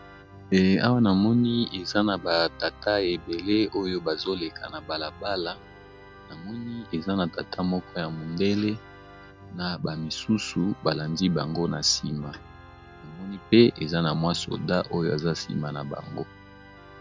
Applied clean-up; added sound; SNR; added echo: none; Organ; 20 dB; none.